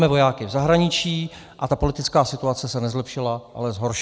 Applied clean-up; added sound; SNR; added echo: none; none; none; none.